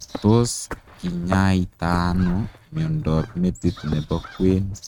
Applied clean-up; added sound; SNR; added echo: neural mask model RNNoise.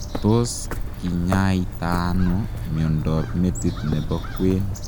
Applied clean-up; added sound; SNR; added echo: none; Bird; 5 dB; none.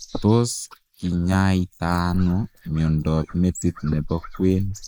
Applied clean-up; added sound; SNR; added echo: neural mask model Resemble Enhance denoiser.